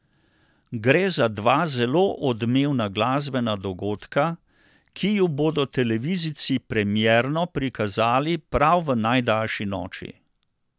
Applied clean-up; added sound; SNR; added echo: none; none; none; none.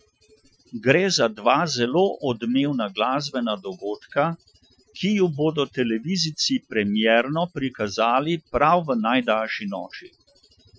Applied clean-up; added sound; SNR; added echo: classical method Wiener filter.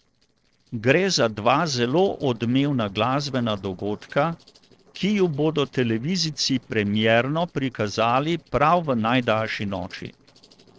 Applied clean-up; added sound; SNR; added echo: neural separator model SepFormer DNS4.